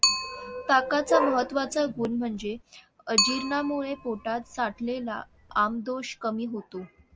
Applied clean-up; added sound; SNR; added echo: none; Bicycle; 5 dB; none.